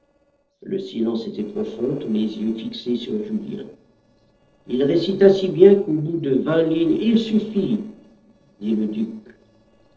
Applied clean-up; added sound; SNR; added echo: neural separator model SepFormer DNS4.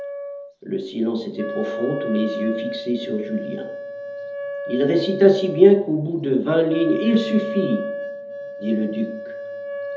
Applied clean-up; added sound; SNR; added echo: none; Wind instrument, woodwind instrument; 9 dB; reverberation time 1.2 s.